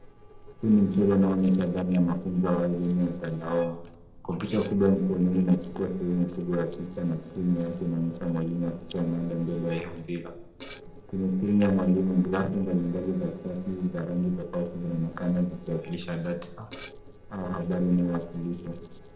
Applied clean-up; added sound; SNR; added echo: neural separator model SepFormer DNS4.